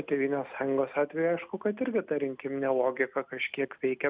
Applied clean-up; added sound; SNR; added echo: none; none; none; none.